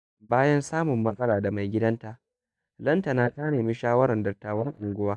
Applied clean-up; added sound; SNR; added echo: neural mask model DeepFilterNet 3.